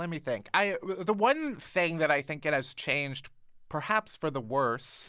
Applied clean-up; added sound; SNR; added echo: none; none; none; none.